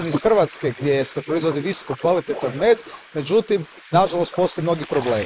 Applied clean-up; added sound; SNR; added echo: neural mask model Resemble Enhance denoiser.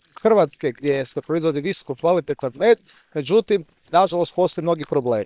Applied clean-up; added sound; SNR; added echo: neural separator model SepFormer WHAM!.